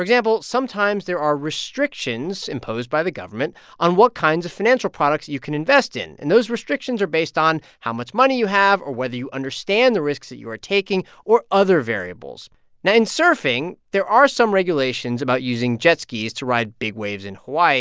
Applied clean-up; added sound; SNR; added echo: none; none; none; none.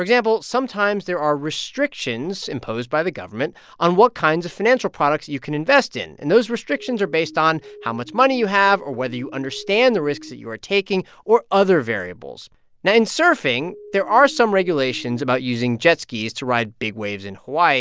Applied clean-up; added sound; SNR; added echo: none; Siren; 20 dB; none.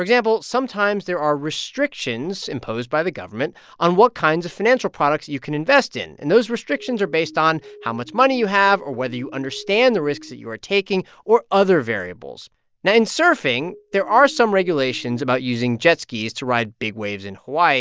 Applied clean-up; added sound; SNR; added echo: neural mask model DeepFilterNet 3.